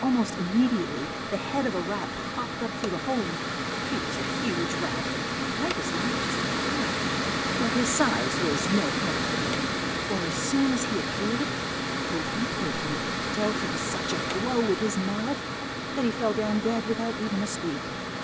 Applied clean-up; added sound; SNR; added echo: none; Mechanical fan; -1 dB; none.